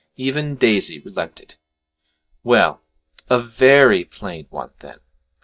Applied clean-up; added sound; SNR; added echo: neural mask model DeepFilterNet 3.